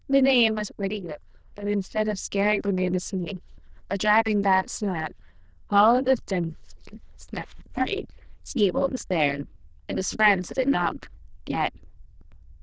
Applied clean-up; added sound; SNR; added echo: neural diffusion model UNIVERSE++.